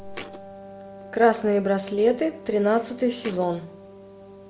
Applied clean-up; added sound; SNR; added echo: none; Wind instrument, woodwind instrument + Thump, thud; 17 dB; none.